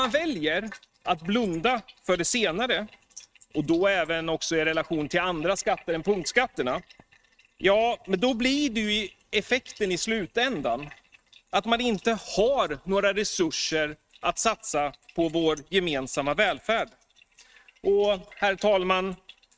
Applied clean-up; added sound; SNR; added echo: neural mask model RNNoise.